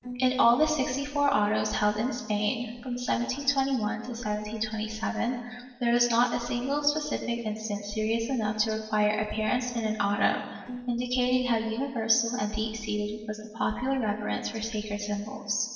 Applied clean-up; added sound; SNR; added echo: neural separator model SepFormer DNS4.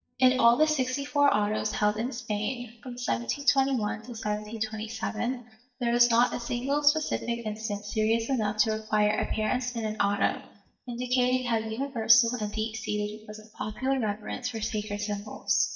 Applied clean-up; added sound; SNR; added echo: neural mask model DeepFilterNet 3.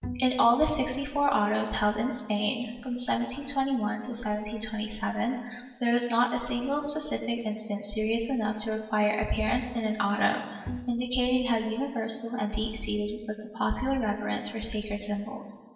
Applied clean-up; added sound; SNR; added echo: none; Bowed string instrument; 13 dB; reverberation time 1.2 s.